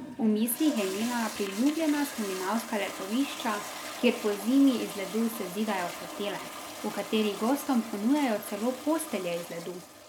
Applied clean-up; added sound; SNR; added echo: none; Toilet flush; 11 dB; none.